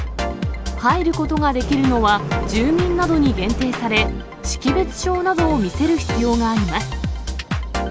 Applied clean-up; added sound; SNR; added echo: none; none; none; none.